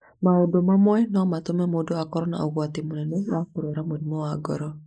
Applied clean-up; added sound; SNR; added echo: neural mask model Resemble Enhance denoiser.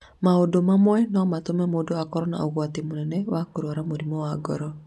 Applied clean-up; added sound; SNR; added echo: none; none; none; none.